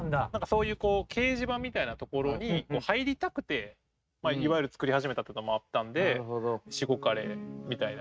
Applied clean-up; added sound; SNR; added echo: neural mask model RNNoise.